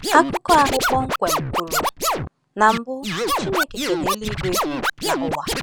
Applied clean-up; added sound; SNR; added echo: none; Scratching (performance technique); 1 dB; none.